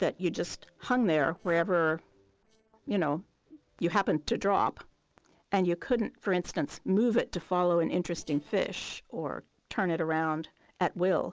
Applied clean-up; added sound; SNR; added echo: neural separator model SepFormer DNS4.